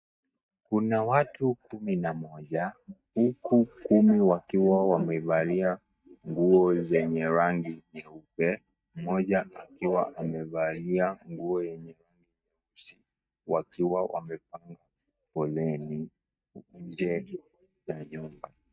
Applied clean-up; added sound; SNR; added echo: neural mask model DeepFilterNet 3.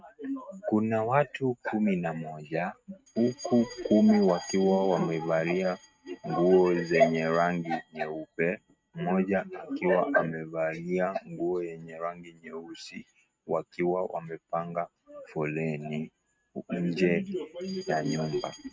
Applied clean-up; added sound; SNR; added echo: neural mask model RNNoise.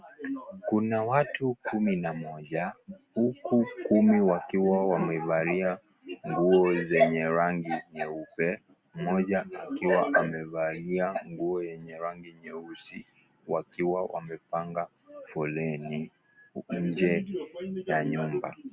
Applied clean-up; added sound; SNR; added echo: none; none; none; none.